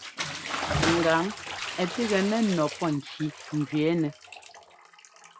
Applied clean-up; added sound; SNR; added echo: none; Bathtub (filling or washing) / Splash, splatter; 6 dB; none.